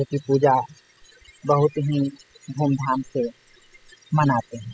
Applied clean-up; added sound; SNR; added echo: classical method spectral subtraction.